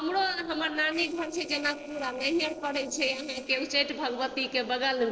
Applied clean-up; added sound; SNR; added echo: neural separator model SepFormer DNS4.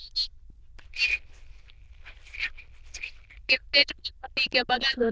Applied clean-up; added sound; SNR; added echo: neural diffusion model UNIVERSE++.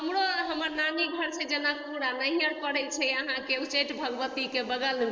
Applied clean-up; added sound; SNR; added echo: neural mask model Resemble Enhance denoiser.